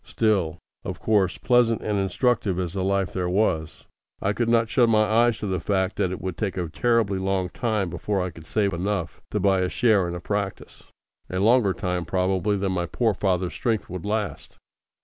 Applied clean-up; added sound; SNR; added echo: none; none; none; none.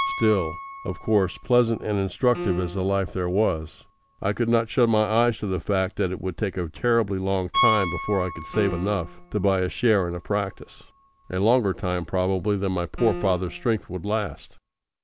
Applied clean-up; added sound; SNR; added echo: none; Piano + Piano; 11 dB; none.